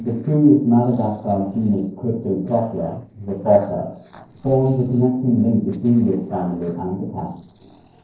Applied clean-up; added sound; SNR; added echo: neural separator model SepFormer DNS4.